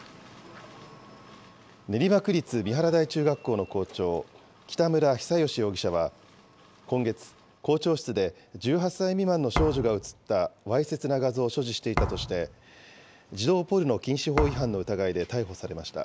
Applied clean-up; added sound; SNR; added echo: none; Thump, thud; 5 dB; none.